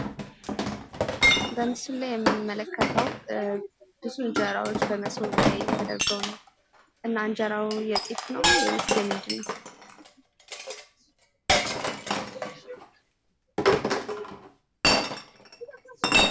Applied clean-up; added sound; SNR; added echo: none; Chink, clink; -5 dB; none.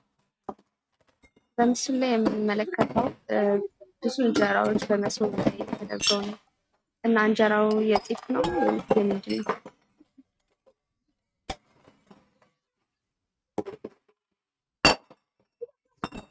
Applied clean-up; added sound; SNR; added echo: neural mask model RNNoise.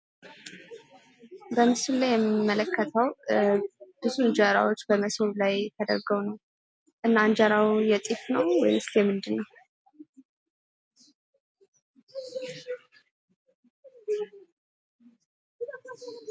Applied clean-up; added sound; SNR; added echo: none; none; none; none.